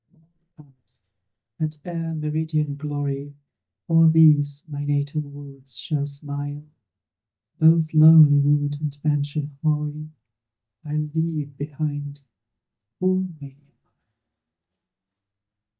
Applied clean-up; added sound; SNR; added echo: neural mask model DeepFilterNet 3.